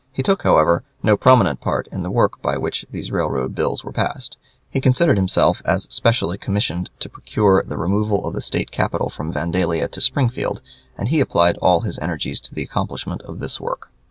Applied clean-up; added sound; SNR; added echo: none; none; none; none.